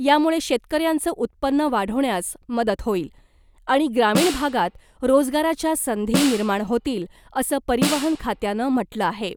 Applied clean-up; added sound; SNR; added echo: none; Snare drum; 8 dB; none.